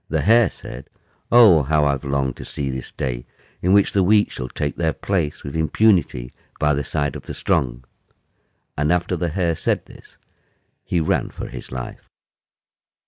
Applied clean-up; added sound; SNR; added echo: none; none; none; none.